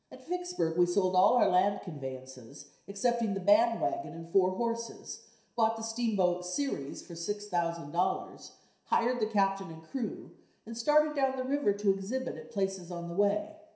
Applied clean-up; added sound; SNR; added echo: none; none; none; reverberation time 0.7 s.